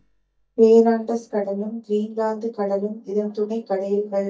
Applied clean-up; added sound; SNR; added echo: neural mask model DeepFilterNet 3.